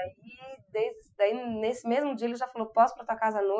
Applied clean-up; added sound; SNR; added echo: classical method Wiener filter.